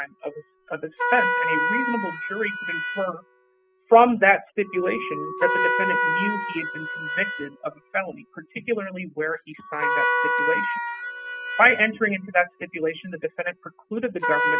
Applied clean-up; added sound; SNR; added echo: classical method spectral subtraction.